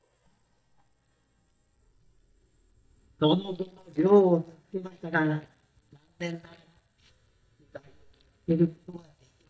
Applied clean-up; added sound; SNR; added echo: neural mask model DeepFilterNet 3.